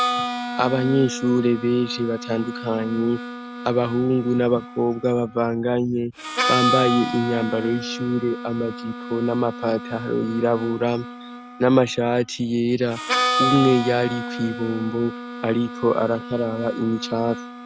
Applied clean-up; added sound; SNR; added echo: none; Harmonica; 6 dB; none.